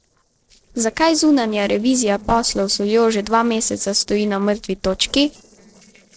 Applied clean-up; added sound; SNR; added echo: neural separator model SepFormer DNS4.